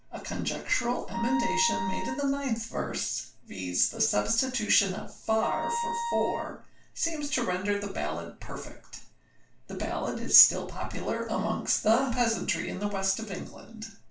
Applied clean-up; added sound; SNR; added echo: none; Wind instrument, woodwind instrument; 3 dB; reverberation time 0.3 s.